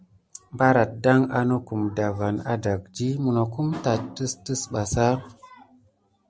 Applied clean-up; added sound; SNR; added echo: none; none; none; none.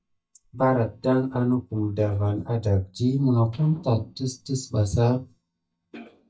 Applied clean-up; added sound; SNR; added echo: neural mask model DeepFilterNet 3.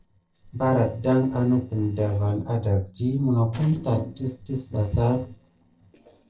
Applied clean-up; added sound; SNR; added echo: neural separator model SepFormer DNS4.